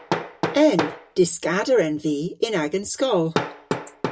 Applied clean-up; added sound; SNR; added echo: none; Hammer; 7 dB; none.